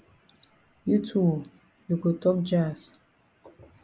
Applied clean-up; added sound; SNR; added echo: none; none; none; none.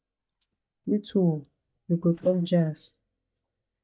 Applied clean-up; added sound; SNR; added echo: neural mask model DeepFilterNet 3.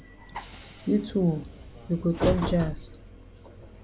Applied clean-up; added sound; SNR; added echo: none; Train; 6 dB; none.